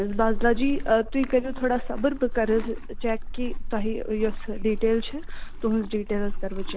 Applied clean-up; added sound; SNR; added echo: none; Livestock, farm animals, working animals; 2 dB; none.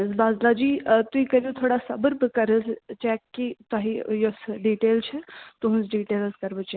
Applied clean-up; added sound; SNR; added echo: none; none; none; none.